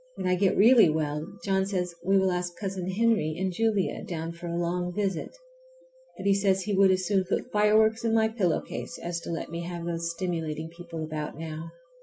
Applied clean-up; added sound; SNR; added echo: none; none; none; none.